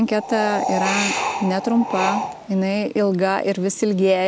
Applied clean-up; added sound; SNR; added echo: none; Wind; 5 dB; none.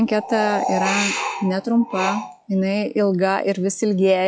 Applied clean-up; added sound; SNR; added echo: classical method log-MMSE.